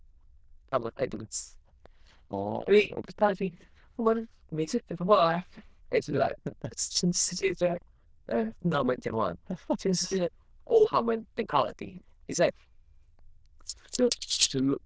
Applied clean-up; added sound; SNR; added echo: neural diffusion model UNIVERSE++.